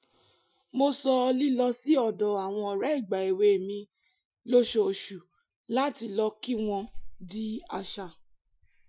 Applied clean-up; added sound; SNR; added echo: classical method Wiener filter.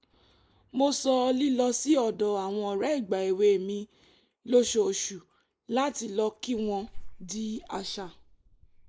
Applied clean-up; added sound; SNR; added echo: neural mask model Resemble Enhance denoiser.